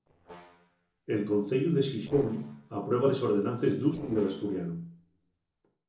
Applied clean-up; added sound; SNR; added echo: neural separator model SepFormer DNS4.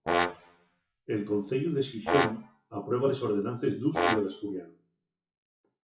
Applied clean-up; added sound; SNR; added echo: classical method WPE with log-MMSE.